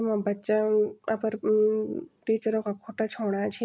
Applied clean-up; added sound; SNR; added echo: none; none; none; none.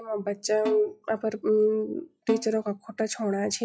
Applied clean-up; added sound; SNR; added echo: classical method log-MMSE.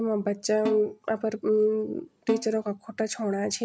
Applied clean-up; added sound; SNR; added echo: none; Snare drum; 13 dB; none.